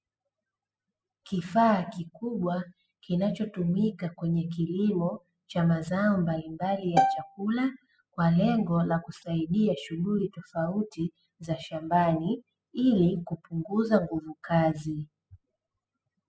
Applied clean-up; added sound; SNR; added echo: classical method spectral subtraction.